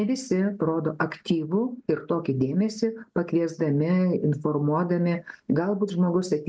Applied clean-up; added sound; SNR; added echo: none; none; none; none.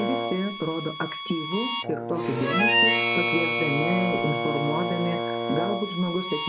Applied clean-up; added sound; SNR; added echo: none; Brass instrument + Harmonica; -2 dB; none.